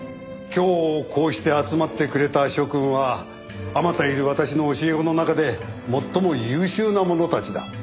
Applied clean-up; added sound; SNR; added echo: none; none; none; none.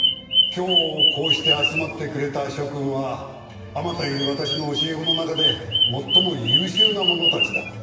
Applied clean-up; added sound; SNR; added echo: none; Bird vocalization, bird call, bird song; -4 dB; reverberation time 1.3 s.